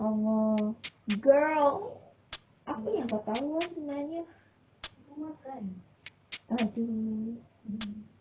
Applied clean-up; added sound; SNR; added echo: none; Tearing; 16 dB; none.